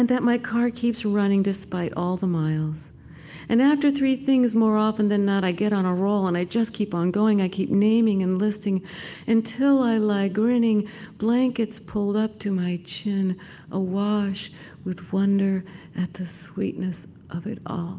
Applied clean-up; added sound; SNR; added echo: none; none; none; none.